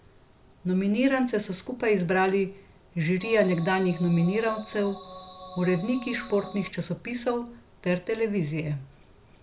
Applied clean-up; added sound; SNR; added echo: none; Organ; 16 dB; none.